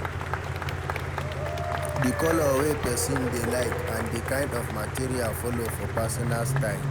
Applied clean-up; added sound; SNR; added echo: none; Applause / Crowd / Cheering + Idling / Accelerating, revving, vroom / Car; -1 dB; none.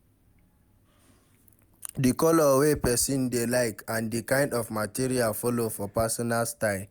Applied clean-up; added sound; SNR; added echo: none; none; none; none.